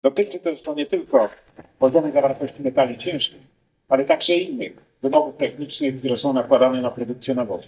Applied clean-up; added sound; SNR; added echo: neural mask model DeepFilterNet 3.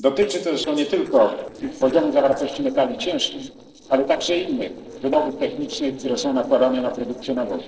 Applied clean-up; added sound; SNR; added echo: neural separator model SepFormer DNS4.